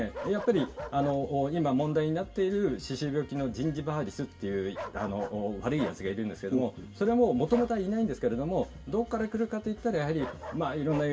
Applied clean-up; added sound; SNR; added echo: none; Bark; 16 dB; reverberation time 0.1 s.